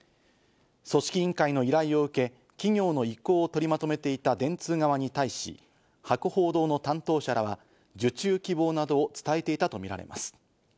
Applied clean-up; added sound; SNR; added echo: none; none; none; none.